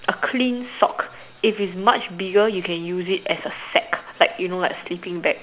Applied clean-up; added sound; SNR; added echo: none; none; none; none.